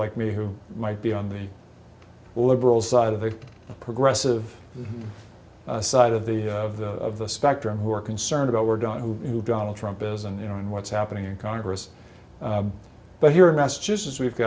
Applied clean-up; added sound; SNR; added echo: none; none; none; none.